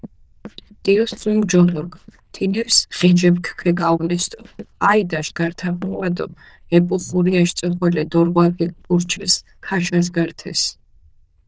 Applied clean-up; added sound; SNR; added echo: neural diffusion model UNIVERSE++.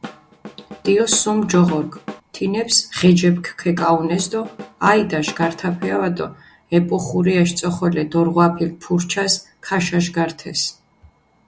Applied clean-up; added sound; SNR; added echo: none; Drum / Drum kit; 14 dB; none.